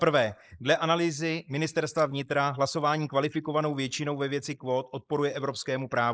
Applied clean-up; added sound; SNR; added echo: neural mask model Resemble Enhance denoiser.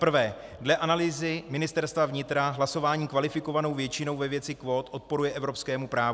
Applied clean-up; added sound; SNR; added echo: none; none; none; none.